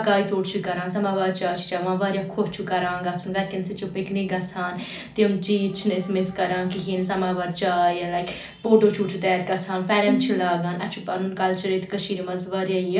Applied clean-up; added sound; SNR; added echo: none; Bowed string instrument; 4 dB; reverberation time 0.4 s.